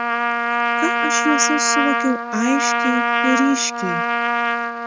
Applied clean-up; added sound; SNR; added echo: none; Trumpet; -3 dB; none.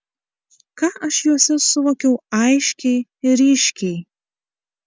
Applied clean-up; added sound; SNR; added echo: none; none; none; none.